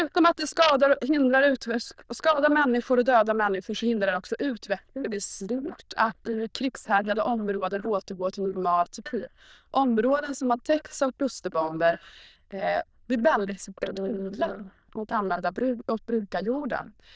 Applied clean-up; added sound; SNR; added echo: neural diffusion model UNIVERSE++.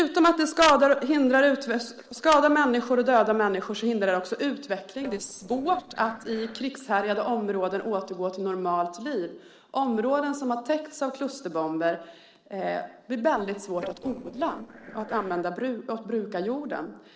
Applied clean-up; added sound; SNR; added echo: neural separator model SepFormer DNS4.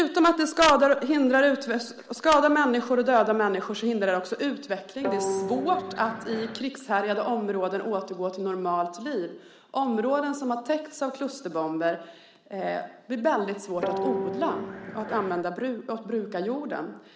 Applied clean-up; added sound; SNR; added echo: none; Guitar; 6 dB; none.